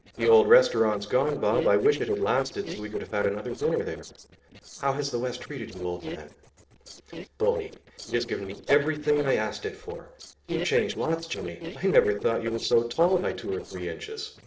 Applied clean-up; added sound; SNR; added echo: neural separator model SepFormer DNS4.